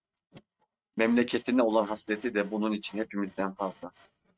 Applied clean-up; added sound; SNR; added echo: neural mask model RNNoise.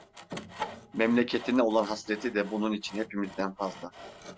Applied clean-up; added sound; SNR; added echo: none; Sawing; 14 dB; none.